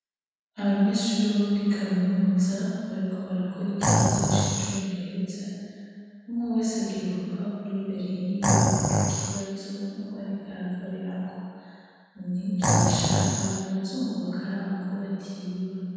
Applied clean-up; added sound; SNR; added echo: none; Animal; -4 dB; reverberation time 2.1 s.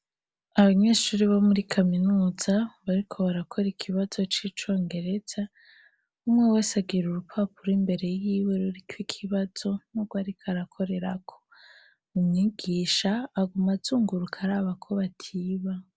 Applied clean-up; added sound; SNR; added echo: none; none; none; none.